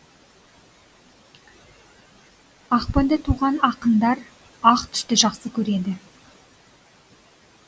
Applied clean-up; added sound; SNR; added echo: none; none; none; none.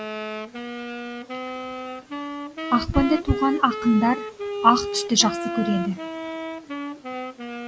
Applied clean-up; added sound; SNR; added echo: none; Wind instrument, woodwind instrument; 6 dB; none.